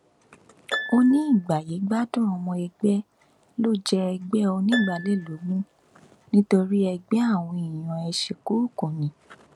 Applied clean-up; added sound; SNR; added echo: none; Harp; 15 dB; none.